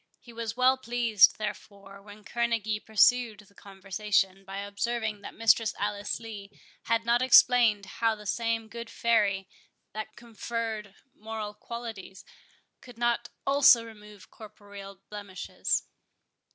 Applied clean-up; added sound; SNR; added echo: none; none; none; none.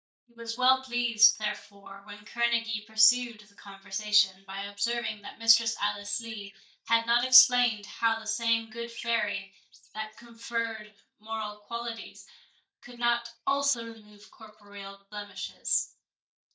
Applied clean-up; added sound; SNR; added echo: neural mask model DeepFilterNet 3.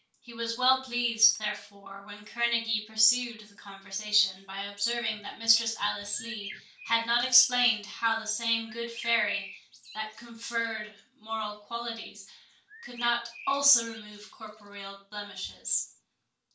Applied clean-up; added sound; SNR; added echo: none; Bird; 17 dB; reverberation time 0.3 s.